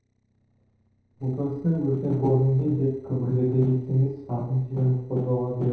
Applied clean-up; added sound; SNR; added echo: neural separator model SepFormer DNS4.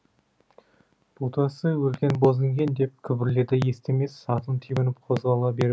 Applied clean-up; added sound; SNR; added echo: none; none; none; none.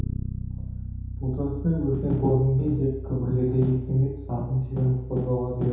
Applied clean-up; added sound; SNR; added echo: none; Bass guitar; 8 dB; reverberation time 0.8 s.